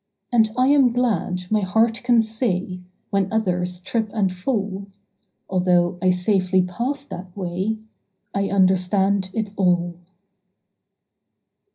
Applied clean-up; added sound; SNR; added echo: none; none; none; reverberation time 0.5 s.